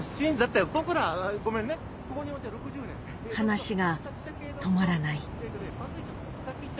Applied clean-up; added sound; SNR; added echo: none; none; none; none.